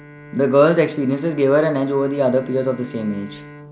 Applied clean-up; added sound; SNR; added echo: none; Bowed string instrument; 18 dB; none.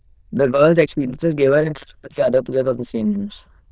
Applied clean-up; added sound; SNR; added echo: neural diffusion model UNIVERSE++.